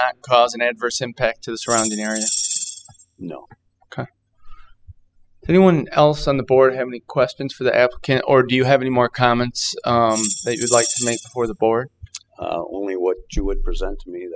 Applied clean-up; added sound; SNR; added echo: classical method spectral subtraction.